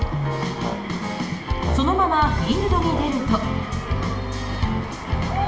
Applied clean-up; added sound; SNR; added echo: none; Brass instrument; 15 dB; reverberation time 1.5 s.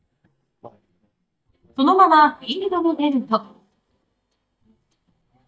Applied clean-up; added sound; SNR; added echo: neural mask model DeepFilterNet 3.